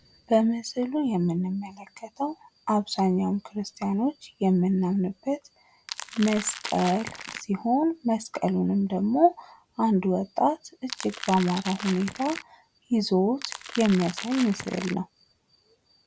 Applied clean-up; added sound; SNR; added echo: none; Crackle; 11 dB; none.